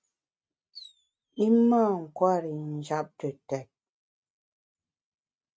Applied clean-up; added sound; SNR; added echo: neural mask model RNNoise.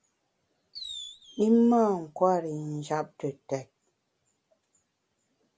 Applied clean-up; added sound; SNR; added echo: none; Fireworks; 15 dB; none.